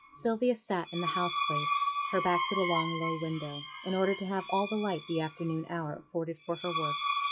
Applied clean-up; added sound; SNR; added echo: classical method log-MMSE.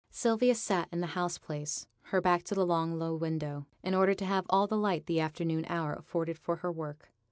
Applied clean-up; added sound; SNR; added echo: none; none; none; none.